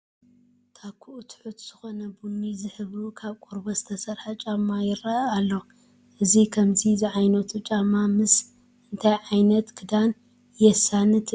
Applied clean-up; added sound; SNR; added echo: none; none; none; none.